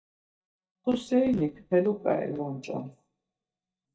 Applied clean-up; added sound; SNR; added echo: neural mask model DeepFilterNet 3.